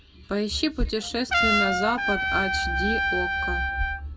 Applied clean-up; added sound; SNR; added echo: none; Trumpet; -1 dB; reverberation time 1.5 s.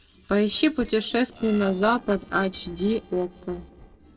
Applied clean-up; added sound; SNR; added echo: neural separator model SepFormer DNS4.